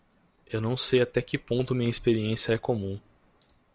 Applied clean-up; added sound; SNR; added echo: none; none; none; none.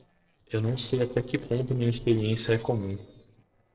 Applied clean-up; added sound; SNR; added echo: neural separator model SepFormer DNS4.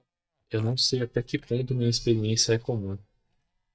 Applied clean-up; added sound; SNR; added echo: neural mask model DeepFilterNet 3.